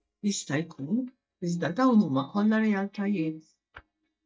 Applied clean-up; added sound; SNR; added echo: neural mask model DeepFilterNet 3.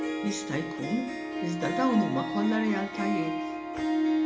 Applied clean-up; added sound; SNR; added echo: none; Harp; 0 dB; none.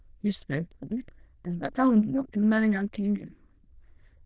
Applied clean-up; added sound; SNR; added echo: neural diffusion model UNIVERSE++.